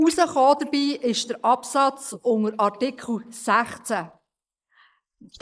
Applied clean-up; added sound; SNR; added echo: neural mask model Resemble Enhance denoiser.